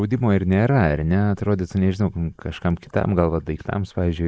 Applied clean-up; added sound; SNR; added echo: neural mask model Resemble Enhance denoiser.